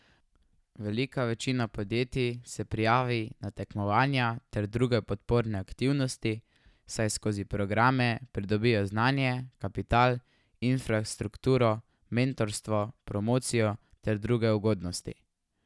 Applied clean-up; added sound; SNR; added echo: none; none; none; none.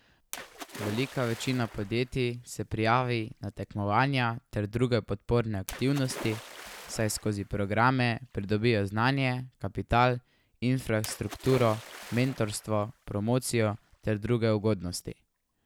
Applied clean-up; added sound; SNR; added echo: none; Splash, splatter; 18 dB; none.